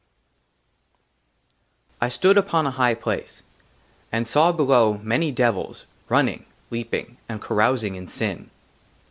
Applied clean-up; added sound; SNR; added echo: none; none; none; none.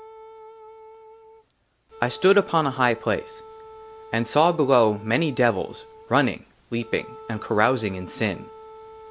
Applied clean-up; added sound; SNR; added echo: none; Wind instrument, woodwind instrument; 19 dB; none.